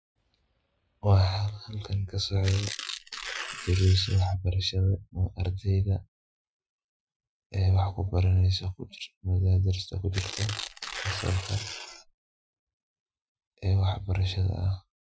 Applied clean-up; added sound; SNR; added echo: classical method Wiener filter.